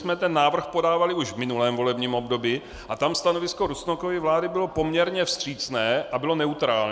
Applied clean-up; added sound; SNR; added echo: none; none; none; none.